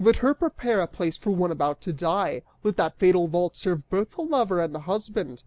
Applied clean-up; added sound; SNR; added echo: none; none; none; none.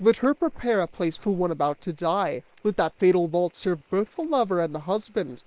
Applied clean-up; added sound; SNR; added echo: neural separator model SepFormer WHAM!.